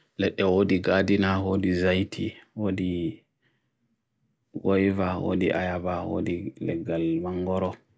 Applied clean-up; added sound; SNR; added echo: none; none; none; none.